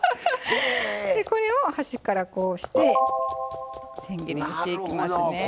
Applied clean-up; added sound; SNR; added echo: none; none; none; none.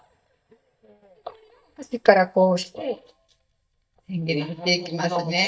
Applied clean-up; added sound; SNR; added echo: neural mask model DeepFilterNet 3.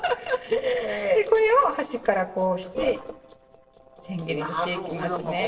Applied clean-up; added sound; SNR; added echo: neural separator model SepFormer DNS4.